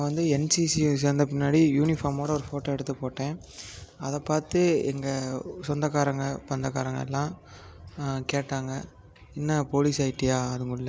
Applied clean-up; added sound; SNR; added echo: none; none; none; none.